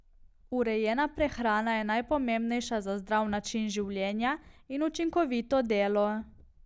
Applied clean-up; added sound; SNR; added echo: none; none; none; none.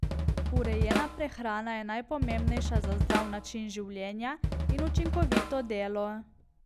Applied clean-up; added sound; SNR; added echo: none; Drum kit; -4 dB; none.